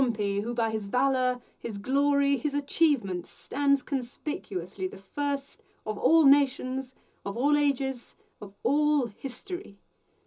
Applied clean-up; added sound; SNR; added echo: none; none; none; reverberation time 0.2 s.